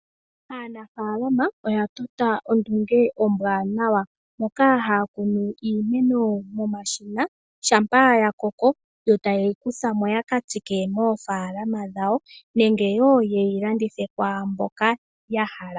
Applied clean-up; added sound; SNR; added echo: none; none; none; none.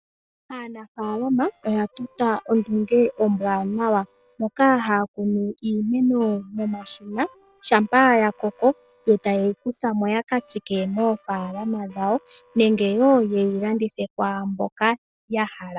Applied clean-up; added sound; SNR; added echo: neural separator model SepFormer DNS4.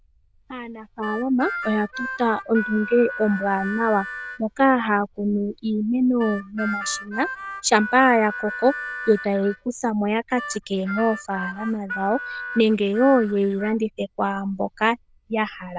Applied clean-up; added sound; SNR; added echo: neural diffusion model UNIVERSE++.